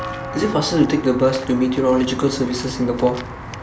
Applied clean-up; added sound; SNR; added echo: none; Walk, footsteps / Bell; 12 dB; none.